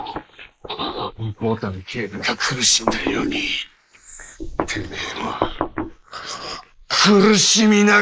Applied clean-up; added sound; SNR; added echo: neural mask model Resemble Enhance denoiser.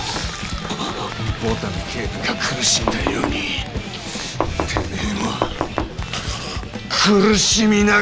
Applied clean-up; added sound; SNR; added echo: none; Knock; 5 dB; none.